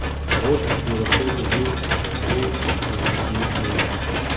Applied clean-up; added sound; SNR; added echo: none; Engine / Mechanisms; -5 dB; reverberation time 0.3 s.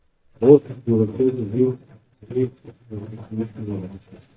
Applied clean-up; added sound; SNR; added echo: neural mask model DeepFilterNet 3.